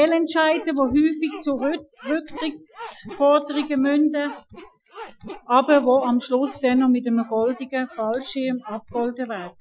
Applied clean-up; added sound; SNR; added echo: classical method Wiener filter.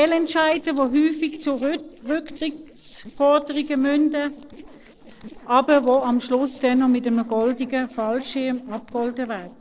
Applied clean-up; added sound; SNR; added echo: neural separator model SepFormer DNS4.